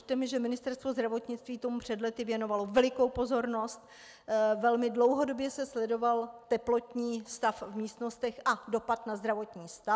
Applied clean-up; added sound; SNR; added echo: none; none; none; none.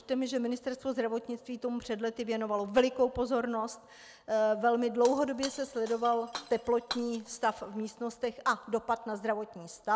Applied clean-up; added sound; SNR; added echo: none; Shatter; 13 dB; none.